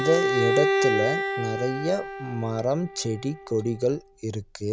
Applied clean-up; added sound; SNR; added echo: none; Bowed string instrument; 1 dB; none.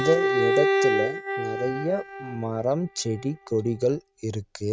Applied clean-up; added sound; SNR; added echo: neural mask model RNNoise.